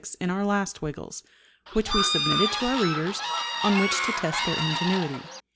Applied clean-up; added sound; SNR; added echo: none; Bird / Fowl; 0 dB; none.